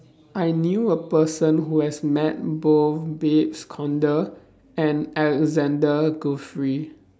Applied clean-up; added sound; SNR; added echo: none; none; none; none.